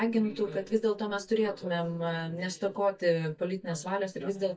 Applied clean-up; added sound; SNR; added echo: neural mask model DeepFilterNet 3.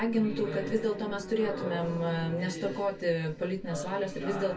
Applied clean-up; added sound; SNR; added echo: none; Bowed string instrument; 16 dB; reverberation time 0.2 s.